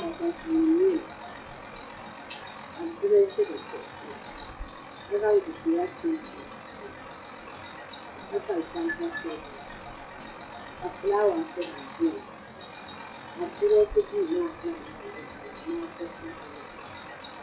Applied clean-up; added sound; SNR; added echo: classical method log-MMSE.